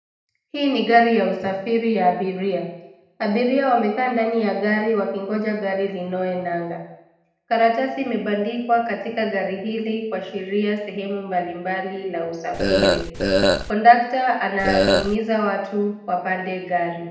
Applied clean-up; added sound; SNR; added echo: none; Burping, eructation; -3 dB; reverberation time 0.8 s.